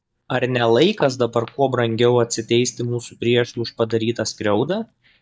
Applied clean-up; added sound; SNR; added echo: neural mask model DeepFilterNet 3.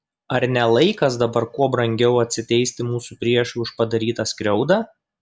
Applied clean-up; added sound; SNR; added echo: none; none; none; none.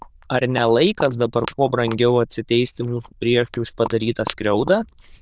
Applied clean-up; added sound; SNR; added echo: neural diffusion model UNIVERSE++.